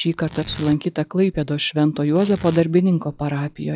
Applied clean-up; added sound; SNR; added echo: classical method log-MMSE.